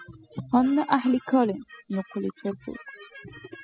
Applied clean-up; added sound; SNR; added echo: classical method spectral subtraction.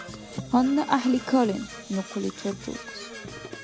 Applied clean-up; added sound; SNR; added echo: none; Brass instrument / Percussion; 13 dB; none.